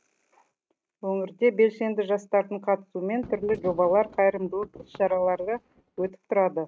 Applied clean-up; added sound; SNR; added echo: neural mask model RNNoise.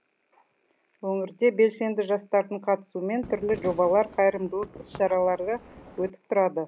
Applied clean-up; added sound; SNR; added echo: none; Fireworks; 17 dB; none.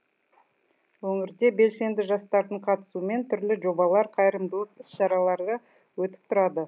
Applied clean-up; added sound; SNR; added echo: none; none; none; none.